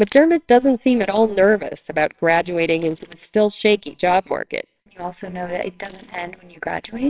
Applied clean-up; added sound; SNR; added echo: neural separator model SepFormer WHAMR!.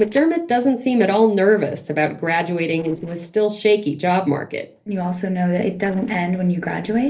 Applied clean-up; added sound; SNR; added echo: neural separator model SepFormer DNS4.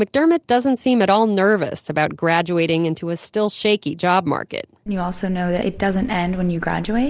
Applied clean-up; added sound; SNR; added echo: none; none; none; none.